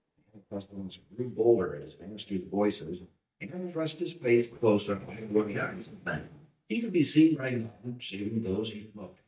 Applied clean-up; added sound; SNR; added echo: neural mask model DeepFilterNet 3.